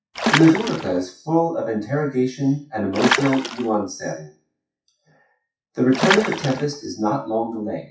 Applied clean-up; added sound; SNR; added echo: classical method WPE with log-MMSE.